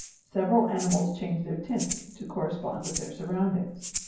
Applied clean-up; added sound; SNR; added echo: none; Rattle (instrument); 11 dB; reverberation time 0.9 s.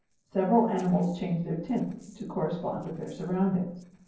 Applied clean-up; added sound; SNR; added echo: neural separator model SepFormer DNS4.